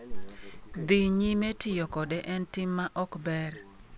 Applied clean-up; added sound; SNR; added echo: none; none; none; none.